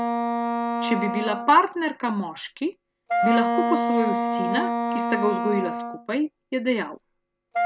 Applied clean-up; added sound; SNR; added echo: none; Wind instrument, woodwind instrument; 0 dB; none.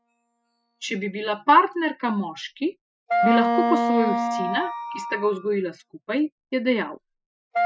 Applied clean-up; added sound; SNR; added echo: classical method Wiener filter.